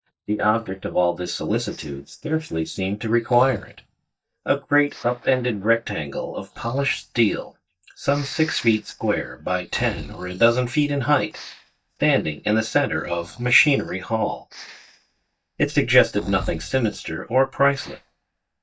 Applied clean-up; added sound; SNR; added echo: neural mask model DeepFilterNet 3.